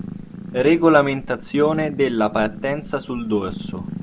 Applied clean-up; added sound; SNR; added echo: none; Purr; 13 dB; none.